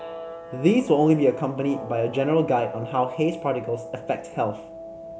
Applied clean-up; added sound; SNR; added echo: none; Guitar; 13 dB; none.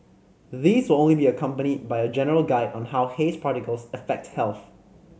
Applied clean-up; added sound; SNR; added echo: none; none; none; none.